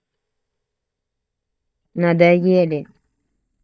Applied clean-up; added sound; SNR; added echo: neural mask model DeepFilterNet 3.